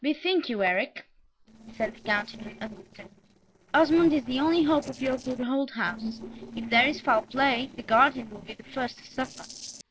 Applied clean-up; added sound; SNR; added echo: neural separator model SepFormer DNS4.